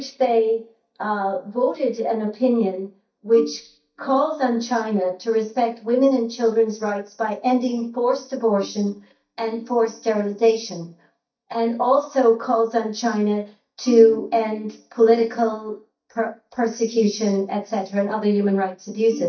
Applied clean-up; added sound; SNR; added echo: neural mask model DeepFilterNet 3.